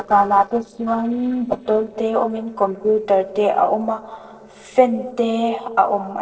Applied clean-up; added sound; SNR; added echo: neural separator model SepFormer DNS4.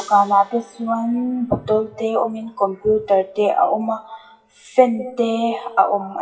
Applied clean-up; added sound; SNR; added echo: classical method WPE with log-MMSE.